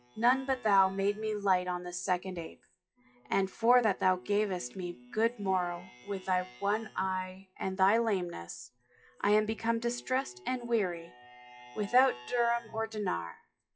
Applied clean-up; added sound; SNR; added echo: classical method WPE with log-MMSE.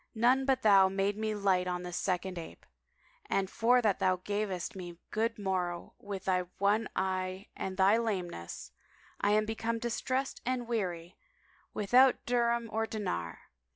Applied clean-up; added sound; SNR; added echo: none; none; none; none.